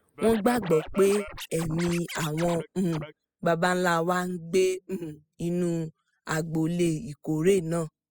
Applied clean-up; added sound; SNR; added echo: classical method spectral subtraction.